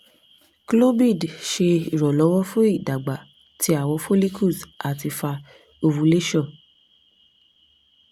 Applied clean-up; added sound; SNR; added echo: none; none; none; none.